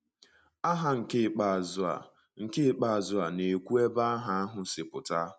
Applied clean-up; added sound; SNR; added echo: none; none; none; none.